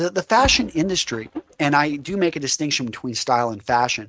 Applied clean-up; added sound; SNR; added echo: neural mask model RNNoise.